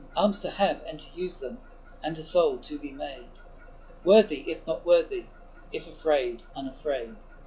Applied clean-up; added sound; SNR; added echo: classical method log-MMSE.